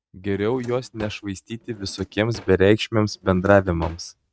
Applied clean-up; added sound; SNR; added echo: neural mask model RNNoise.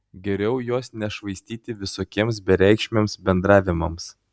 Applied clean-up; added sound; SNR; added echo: none; none; none; none.